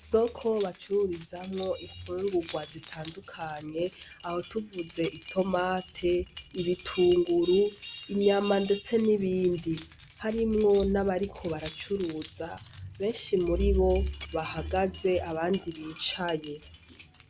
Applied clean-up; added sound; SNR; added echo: none; Keys jangling; 5 dB; none.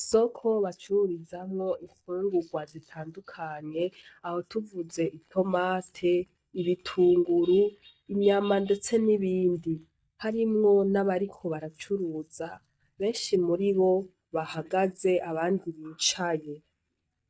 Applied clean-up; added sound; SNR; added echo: neural mask model DeepFilterNet 3.